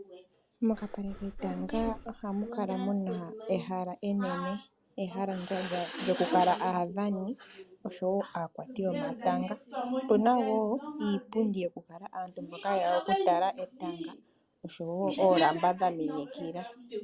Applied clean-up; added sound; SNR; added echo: none; Breathing; 14 dB; none.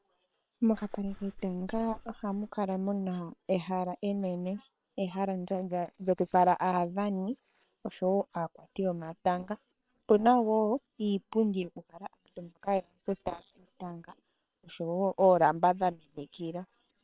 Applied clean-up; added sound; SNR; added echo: neural separator model SepFormer WHAM!.